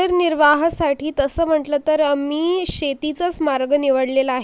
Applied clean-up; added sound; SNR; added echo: none; none; none; none.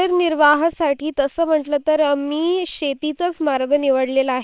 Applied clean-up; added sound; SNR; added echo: neural separator model SepFormer WHAM!.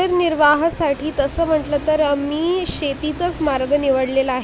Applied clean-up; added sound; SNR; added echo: none; Engine + Train; 15 dB; none.